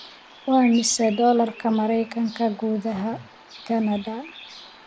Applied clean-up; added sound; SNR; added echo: none; Bird vocalization, bird call, bird song; 20 dB; none.